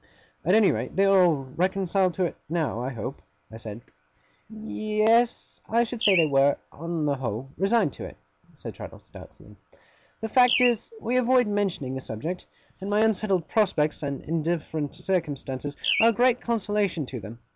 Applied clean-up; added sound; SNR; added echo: none; Bird; 7 dB; none.